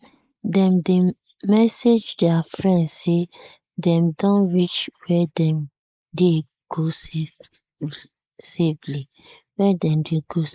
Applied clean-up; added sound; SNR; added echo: neural mask model Resemble Enhance denoiser.